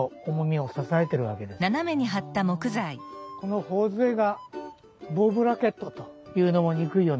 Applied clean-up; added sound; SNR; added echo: none; none; none; none.